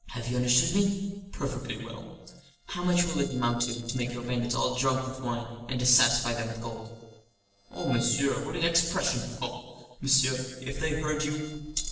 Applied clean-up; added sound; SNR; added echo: neural separator model SepFormer DNS4.